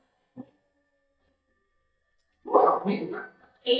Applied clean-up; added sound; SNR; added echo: neural mask model DeepFilterNet 3.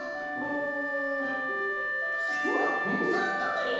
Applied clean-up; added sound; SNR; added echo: none; Wind instrument, woodwind instrument; -1 dB; reverberation time 1.3 s.